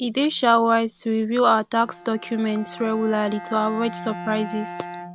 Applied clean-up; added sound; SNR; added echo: none; Bowed string instrument; 15 dB; none.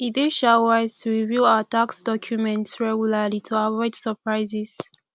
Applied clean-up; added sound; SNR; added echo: none; none; none; none.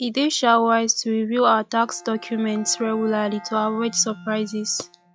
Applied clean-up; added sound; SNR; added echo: classical method log-MMSE.